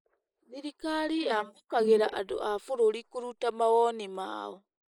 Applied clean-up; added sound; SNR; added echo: neural mask model Resemble Enhance denoiser.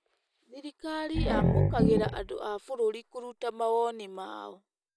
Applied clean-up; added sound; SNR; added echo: none; Growling; -3 dB; none.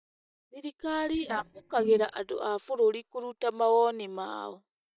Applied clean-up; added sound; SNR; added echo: neural mask model DeepFilterNet 3.